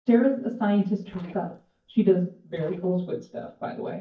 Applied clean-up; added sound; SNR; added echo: neural mask model DeepFilterNet 3.